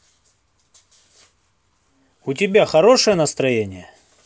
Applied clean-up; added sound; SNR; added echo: none; none; none; none.